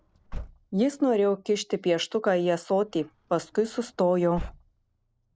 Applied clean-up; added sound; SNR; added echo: none; Slam / Car; 17 dB; none.